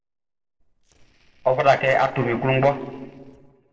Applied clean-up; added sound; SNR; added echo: neural separator model SepFormer DNS4.